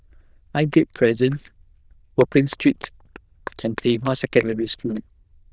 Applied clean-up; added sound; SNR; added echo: neural diffusion model UNIVERSE++.